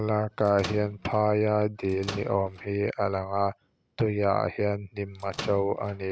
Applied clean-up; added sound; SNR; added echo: none; Microwave oven; 14 dB; none.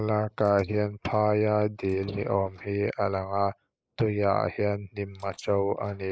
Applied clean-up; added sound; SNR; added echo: neural mask model Resemble Enhance denoiser.